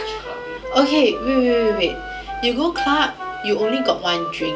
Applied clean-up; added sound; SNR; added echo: none; Wind instrument, woodwind instrument; 8 dB; reverberation time 0.2 s.